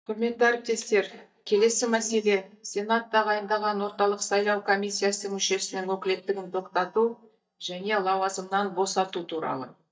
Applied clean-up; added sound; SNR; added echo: neural mask model DeepFilterNet 3.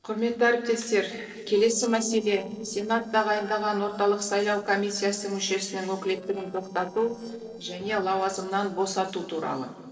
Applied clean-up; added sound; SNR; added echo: neural separator model SepFormer DNS4.